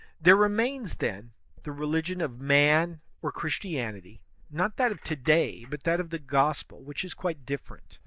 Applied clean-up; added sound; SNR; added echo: neural mask model Resemble Enhance denoiser.